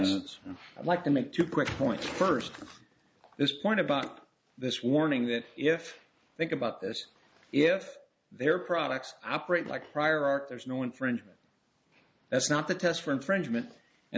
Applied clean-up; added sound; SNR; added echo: none; none; none; none.